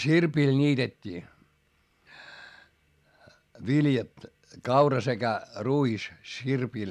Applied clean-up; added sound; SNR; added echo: none; none; none; none.